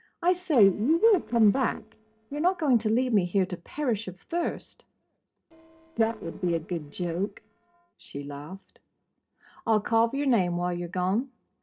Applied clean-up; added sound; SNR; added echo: neural separator model SepFormer DNS4.